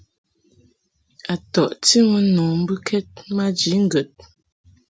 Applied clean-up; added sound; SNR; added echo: none; none; none; none.